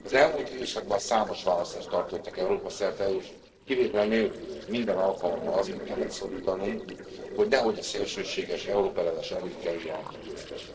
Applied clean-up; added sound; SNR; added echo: neural separator model SepFormer DNS4.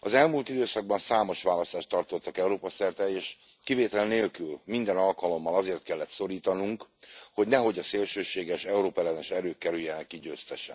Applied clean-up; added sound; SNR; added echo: none; none; none; none.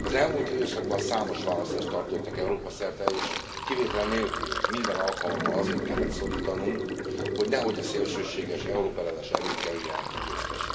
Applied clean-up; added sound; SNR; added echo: none; Sink (filling or washing); 1 dB; reverberation time 2.3 s.